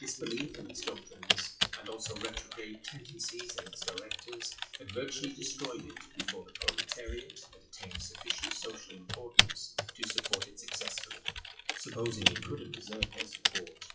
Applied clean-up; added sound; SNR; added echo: classical method WPE with log-MMSE.